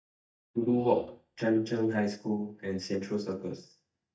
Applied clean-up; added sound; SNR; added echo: neural mask model DeepFilterNet 3.